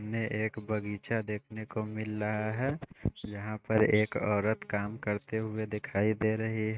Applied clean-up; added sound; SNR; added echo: neural mask model RNNoise.